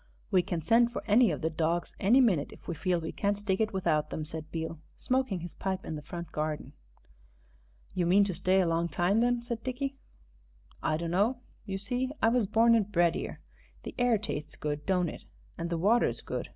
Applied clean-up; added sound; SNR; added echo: none; none; none; none.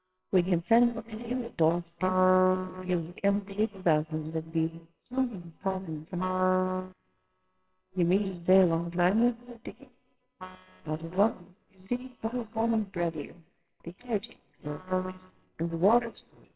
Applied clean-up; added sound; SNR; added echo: neural separator model SepFormer WHAMR!.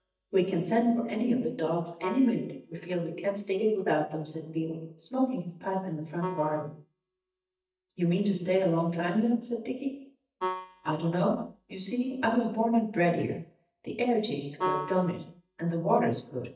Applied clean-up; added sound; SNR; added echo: neural mask model DeepFilterNet 3.